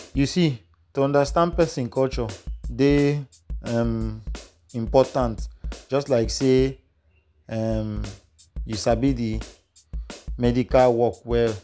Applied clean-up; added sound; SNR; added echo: none; Snare drum; 11 dB; none.